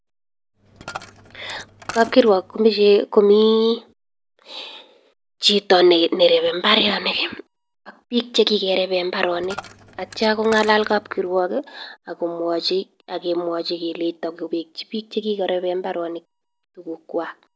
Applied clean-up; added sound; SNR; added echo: none; Coin (dropping); 18 dB; none.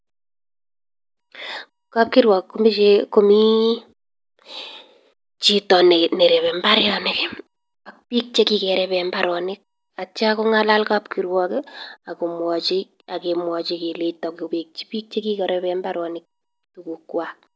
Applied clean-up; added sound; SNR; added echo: none; none; none; none.